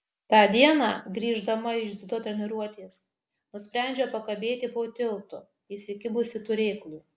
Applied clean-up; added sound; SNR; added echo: none; none; none; none.